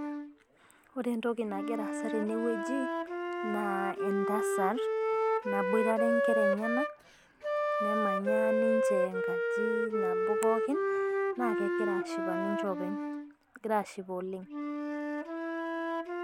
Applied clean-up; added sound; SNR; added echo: none; Wind instrument, woodwind instrument; -4 dB; none.